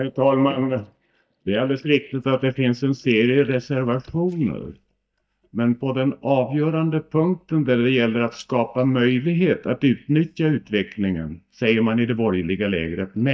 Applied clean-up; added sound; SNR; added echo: neural mask model DeepFilterNet 3.